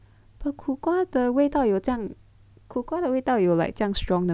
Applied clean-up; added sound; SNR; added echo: none; none; none; none.